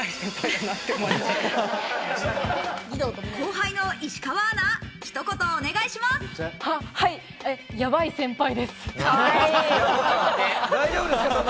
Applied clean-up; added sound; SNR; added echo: none; none; none; none.